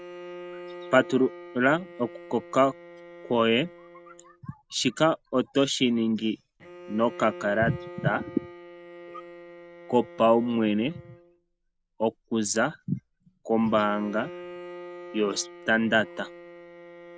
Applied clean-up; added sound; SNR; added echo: none; Bowed string instrument; 17 dB; none.